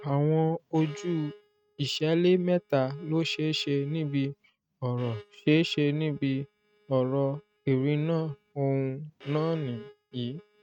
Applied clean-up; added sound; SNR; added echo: neural mask model RNNoise.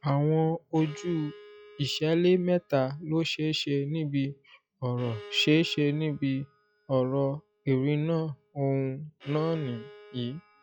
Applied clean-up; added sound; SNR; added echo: classical method log-MMSE.